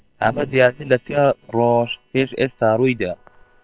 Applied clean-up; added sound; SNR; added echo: neural separator model SepFormer WHAM!.